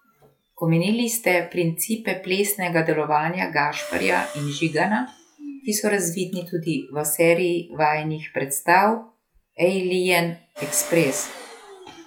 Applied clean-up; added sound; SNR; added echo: classical method log-MMSE.